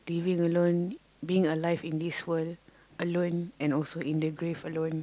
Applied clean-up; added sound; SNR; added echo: none; none; none; none.